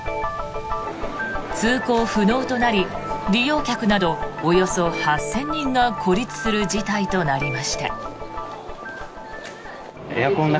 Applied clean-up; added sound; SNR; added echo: none; none; none; none.